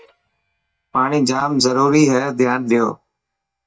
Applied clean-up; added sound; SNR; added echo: neural mask model DeepFilterNet 3.